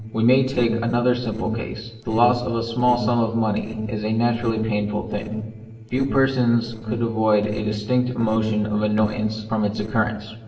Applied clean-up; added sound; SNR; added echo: neural separator model SepFormer DNS4.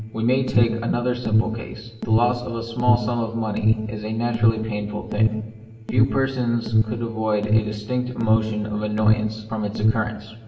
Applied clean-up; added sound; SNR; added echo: none; Alarm; -1 dB; reverberation time 0.8 s.